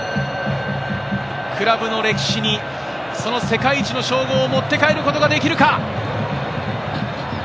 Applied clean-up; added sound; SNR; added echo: none; Musical instrument; 16 dB; none.